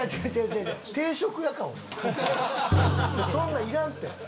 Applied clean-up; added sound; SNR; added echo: none; Electric guitar; 14 dB; none.